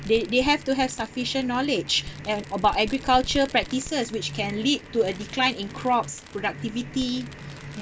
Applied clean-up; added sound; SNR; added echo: none; Fireworks; 17 dB; none.